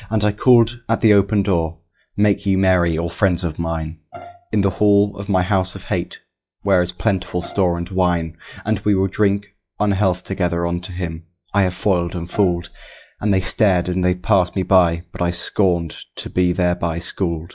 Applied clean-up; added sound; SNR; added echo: classical method log-MMSE.